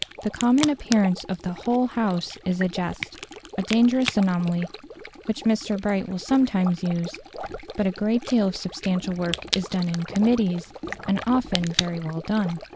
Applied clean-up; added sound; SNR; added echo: none; Crack + Stream; 11 dB; none.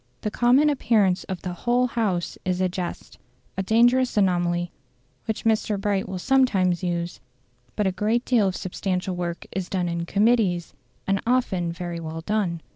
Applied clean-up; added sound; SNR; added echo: none; none; none; none.